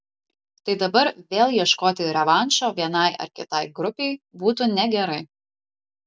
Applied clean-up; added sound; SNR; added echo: none; none; none; none.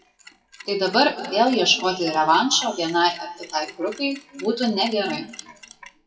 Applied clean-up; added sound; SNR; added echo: classical method WPE with log-MMSE.